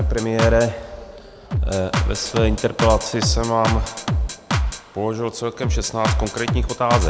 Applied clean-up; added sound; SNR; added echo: none; Drum kit; 0 dB; none.